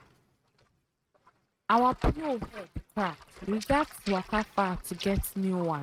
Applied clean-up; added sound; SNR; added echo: neural mask model RNNoise.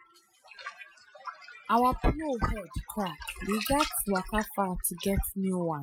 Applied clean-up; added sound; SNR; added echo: classical method Wiener filter.